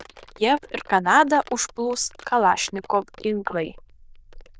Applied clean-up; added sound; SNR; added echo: neural diffusion model UNIVERSE++.